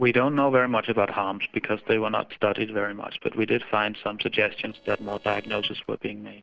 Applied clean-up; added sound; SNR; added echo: neural separator model SepFormer DNS4.